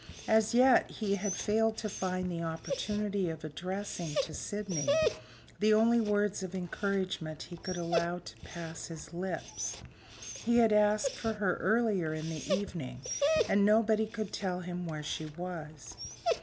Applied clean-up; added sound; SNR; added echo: none; Dog; 7 dB; none.